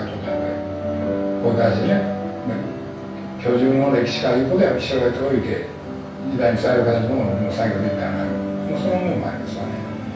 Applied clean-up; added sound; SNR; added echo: none; none; none; reverberation time 0.7 s.